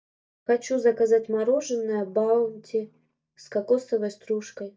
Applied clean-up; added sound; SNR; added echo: neural mask model DeepFilterNet 3.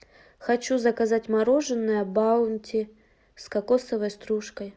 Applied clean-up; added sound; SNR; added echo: none; none; none; none.